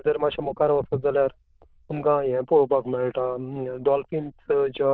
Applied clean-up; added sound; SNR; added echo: neural diffusion model UNIVERSE++.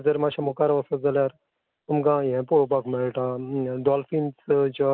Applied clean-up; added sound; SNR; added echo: none; none; none; none.